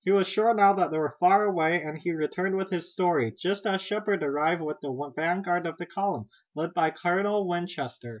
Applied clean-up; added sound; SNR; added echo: none; none; none; none.